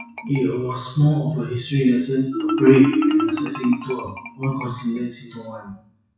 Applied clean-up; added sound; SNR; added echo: classical method WPE with log-MMSE.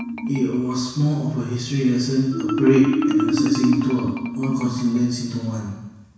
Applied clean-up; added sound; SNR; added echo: none; Marimba, xylophone; 3 dB; reverberation time 1.1 s.